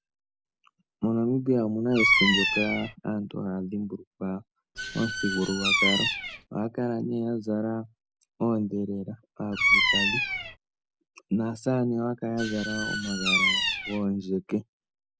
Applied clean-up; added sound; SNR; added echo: none; Bird vocalization, bird call, bird song; 1 dB; none.